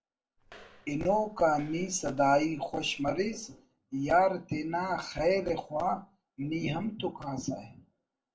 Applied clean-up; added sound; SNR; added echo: neural separator model SepFormer DNS4.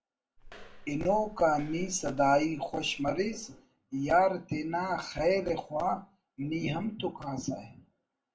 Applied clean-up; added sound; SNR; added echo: none; Walk, footsteps; 16 dB; reverberation time 0.3 s.